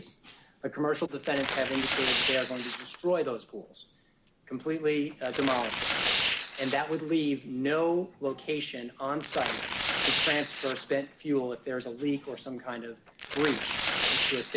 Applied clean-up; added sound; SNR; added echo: none; Tearing; -1 dB; none.